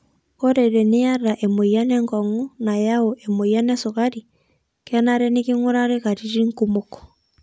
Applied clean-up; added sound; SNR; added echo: none; none; none; none.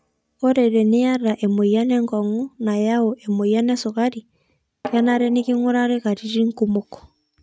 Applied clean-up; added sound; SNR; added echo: neural mask model RNNoise.